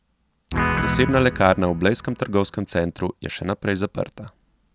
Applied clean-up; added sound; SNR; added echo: none; Guitar; 4 dB; none.